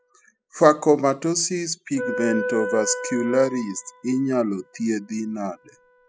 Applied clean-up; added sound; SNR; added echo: classical method spectral subtraction.